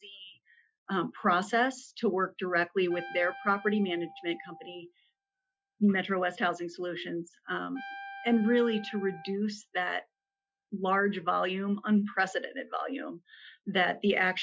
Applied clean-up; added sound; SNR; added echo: classical method Wiener filter.